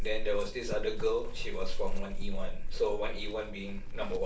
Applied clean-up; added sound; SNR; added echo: none; Chewing, mastication / Livestock, farm animals, working animals; -4 dB; reverberation time 0.3 s.